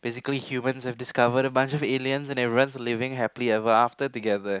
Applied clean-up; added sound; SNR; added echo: none; none; none; none.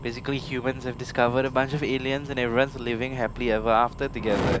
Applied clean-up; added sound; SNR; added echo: none; Fire; 9 dB; none.